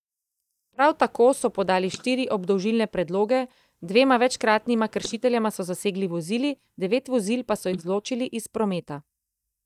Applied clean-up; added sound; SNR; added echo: neural mask model DeepFilterNet 3.